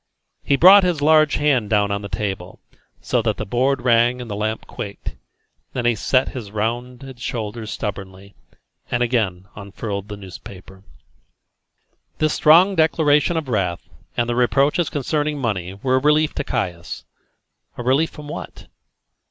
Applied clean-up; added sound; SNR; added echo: none; none; none; none.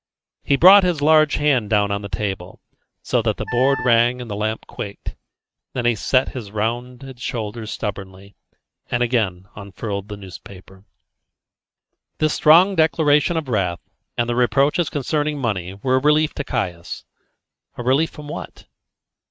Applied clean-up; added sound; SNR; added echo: neural mask model RNNoise.